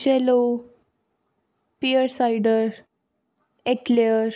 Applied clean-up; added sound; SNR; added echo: none; none; none; none.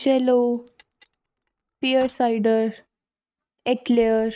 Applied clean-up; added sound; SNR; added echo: neural mask model RNNoise.